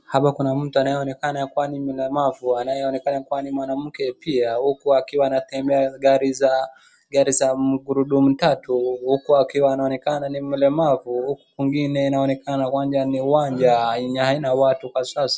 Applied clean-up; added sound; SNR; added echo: none; none; none; none.